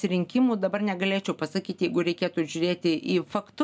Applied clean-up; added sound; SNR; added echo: none; none; none; none.